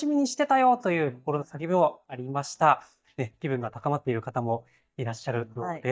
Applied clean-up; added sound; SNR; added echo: neural mask model DeepFilterNet 3.